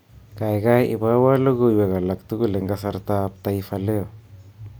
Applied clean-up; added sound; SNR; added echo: none; none; none; none.